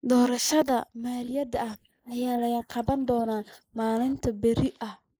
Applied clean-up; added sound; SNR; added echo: neural mask model Resemble Enhance denoiser.